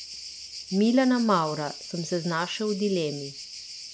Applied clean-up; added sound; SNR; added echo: none; Cricket; 13 dB; none.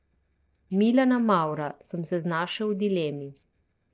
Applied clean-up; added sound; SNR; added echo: neural separator model SepFormer DNS4.